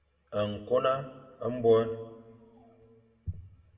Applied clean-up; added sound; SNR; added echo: none; none; none; reverberation time 1.3 s.